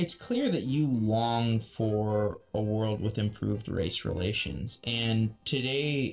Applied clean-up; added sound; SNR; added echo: neural separator model SepFormer DNS4.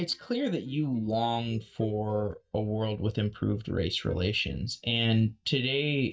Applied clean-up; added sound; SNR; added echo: neural mask model DeepFilterNet 3.